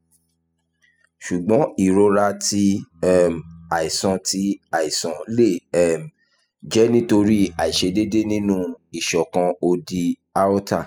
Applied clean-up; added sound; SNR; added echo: classical method spectral subtraction.